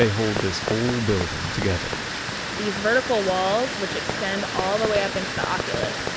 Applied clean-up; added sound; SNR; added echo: none; Fireworks + Water; 3 dB; none.